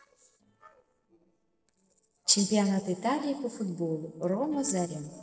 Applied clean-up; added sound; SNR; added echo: neural separator model SepFormer DNS4.